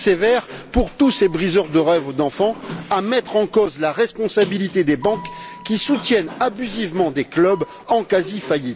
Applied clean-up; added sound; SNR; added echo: none; Sliding door; 17 dB; none.